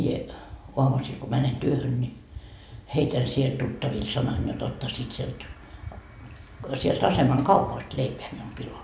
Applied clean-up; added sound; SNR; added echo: none; none; none; none.